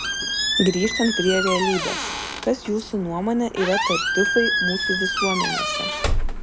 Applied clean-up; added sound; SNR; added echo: none; Squeak; 0 dB; none.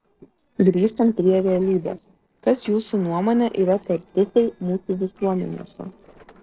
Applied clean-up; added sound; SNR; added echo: neural separator model SepFormer DNS4.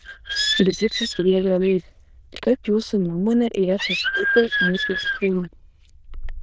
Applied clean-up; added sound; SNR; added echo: neural diffusion model UNIVERSE++.